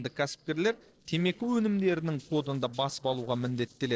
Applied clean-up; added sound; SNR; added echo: neural separator model SepFormer DNS4.